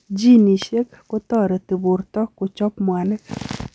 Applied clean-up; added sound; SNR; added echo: none; none; none; none.